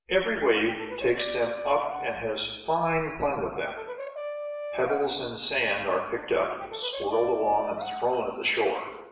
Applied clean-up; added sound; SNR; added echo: none; Brass instrument; 10 dB; reverberation time 1.1 s.